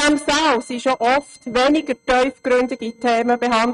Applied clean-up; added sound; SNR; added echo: neural mask model RNNoise.